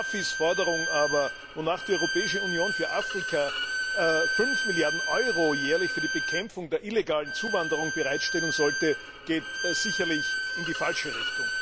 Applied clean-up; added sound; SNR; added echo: none; Bowed string instrument; 1 dB; none.